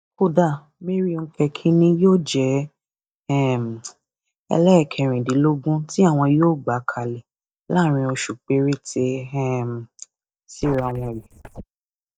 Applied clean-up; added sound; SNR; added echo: neural mask model DeepFilterNet 3.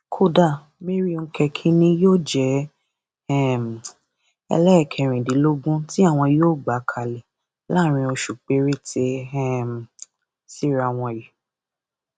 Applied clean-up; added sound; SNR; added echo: none; none; none; none.